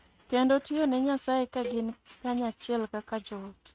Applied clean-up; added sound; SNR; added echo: neural mask model RNNoise.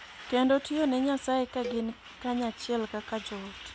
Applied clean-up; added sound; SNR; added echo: none; Truck + Cowbell; 15 dB; none.